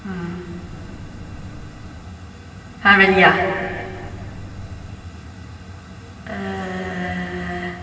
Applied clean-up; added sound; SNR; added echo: none; Microwave oven; 14 dB; reverberation time 2.4 s.